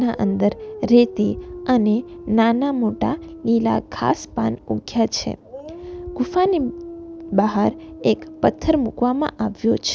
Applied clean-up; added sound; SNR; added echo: none; Dog; 17 dB; none.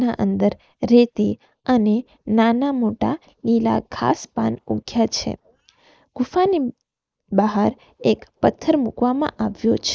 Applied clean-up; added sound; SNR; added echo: neural mask model Resemble Enhance denoiser.